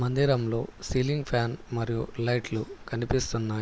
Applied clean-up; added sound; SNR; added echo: none; none; none; none.